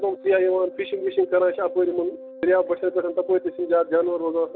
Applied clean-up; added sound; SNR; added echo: none; Wind instrument, woodwind instrument; 18 dB; none.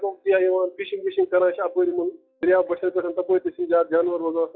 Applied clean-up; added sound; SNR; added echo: classical method log-MMSE.